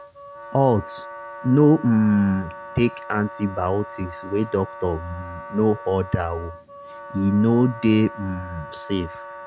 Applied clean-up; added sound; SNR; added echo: none; Wind instrument, woodwind instrument; 15 dB; none.